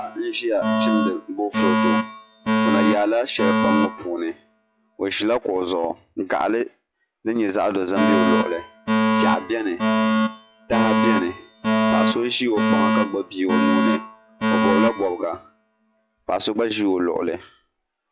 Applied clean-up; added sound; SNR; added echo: classical method log-MMSE.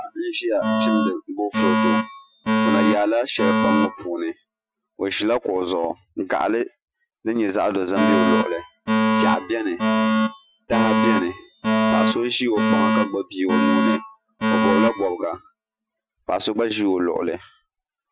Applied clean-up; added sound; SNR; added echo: classical method Wiener filter.